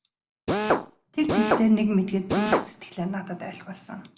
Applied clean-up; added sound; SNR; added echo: none; Drill; -1 dB; none.